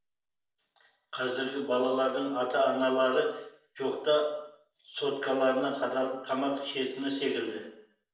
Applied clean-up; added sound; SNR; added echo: none; none; none; reverberation time 0.7 s.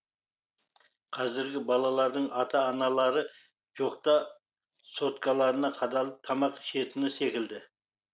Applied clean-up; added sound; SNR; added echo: none; none; none; none.